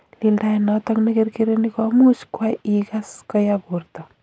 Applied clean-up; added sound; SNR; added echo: none; none; none; none.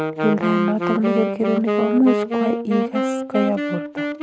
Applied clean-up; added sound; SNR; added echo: none; Wind instrument, woodwind instrument; 1 dB; none.